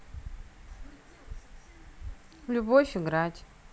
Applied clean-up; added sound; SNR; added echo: none; none; none; none.